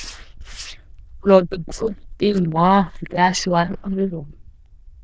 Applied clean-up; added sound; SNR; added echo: neural diffusion model UNIVERSE++.